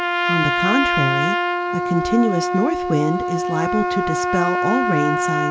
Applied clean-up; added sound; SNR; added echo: none; Trumpet; -1 dB; none.